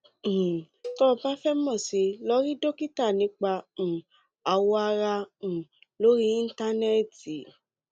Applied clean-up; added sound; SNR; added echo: none; Cowbell; 18 dB; none.